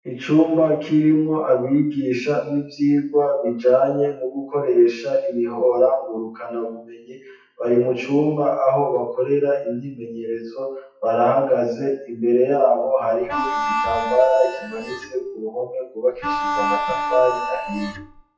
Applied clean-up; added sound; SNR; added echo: classical method WPE with log-MMSE.